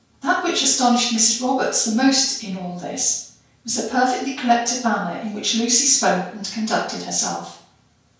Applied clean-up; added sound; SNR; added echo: none; none; none; reverberation time 0.5 s.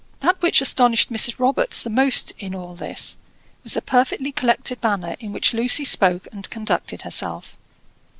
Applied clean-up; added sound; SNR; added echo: none; none; none; none.